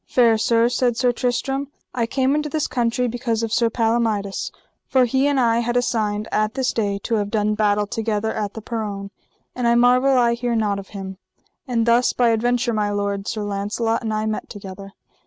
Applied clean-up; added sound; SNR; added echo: none; none; none; none.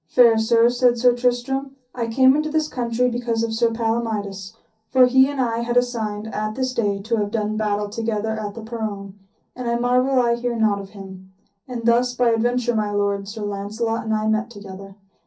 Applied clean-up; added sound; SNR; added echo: none; none; none; reverberation time 0.3 s.